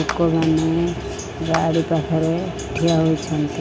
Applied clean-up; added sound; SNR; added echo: none; Clapping; 16 dB; none.